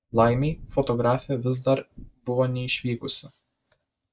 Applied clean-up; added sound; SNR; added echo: neural mask model DeepFilterNet 3.